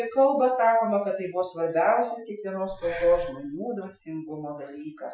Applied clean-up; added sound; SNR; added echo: classical method Wiener filter.